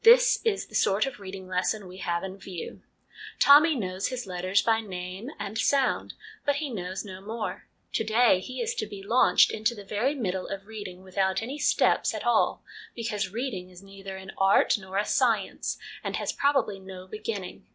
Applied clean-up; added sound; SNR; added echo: none; none; none; none.